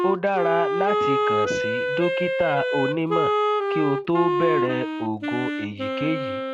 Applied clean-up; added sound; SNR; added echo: none; Wind instrument, woodwind instrument; -2 dB; none.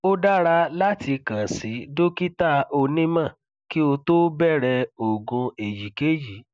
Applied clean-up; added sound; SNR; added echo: none; none; none; none.